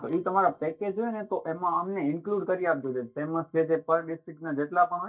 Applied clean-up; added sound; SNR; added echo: neural mask model DeepFilterNet 3.